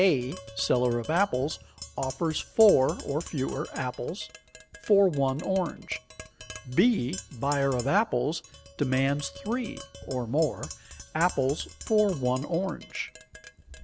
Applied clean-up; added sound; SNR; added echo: none; Tap; 17 dB; none.